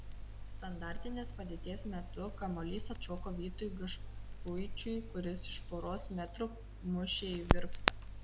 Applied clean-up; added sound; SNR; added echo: none; Crackle; -3 dB; none.